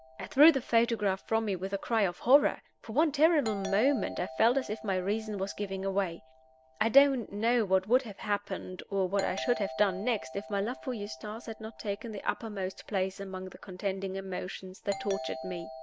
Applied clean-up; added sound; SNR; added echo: none; Doorbell; 16 dB; none.